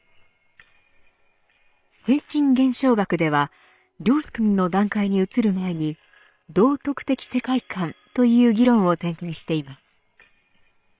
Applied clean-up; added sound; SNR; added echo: neural separator model SepFormer WHAM!.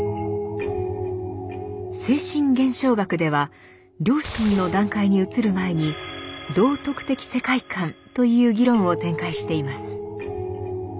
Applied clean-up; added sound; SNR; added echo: none; Gunshot, gunfire; 17 dB; none.